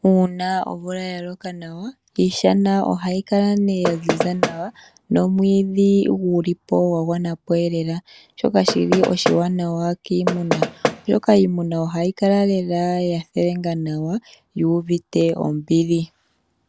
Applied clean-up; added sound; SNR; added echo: none; Knock; 3 dB; none.